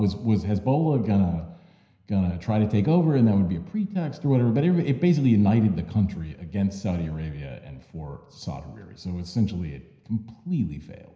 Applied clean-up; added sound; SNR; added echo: none; none; none; reverberation time 0.9 s.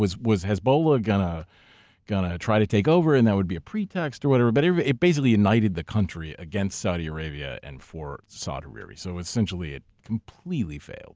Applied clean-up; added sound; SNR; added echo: none; none; none; none.